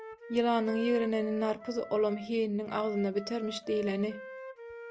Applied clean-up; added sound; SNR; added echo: none; Wind instrument, woodwind instrument; 13 dB; none.